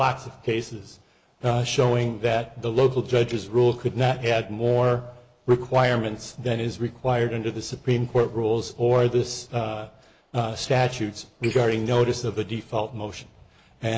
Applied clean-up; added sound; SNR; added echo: neural mask model Resemble Enhance denoiser.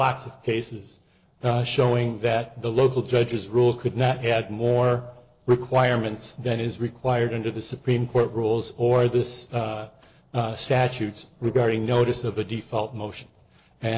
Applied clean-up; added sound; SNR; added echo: neural separator model SepFormer DNS4.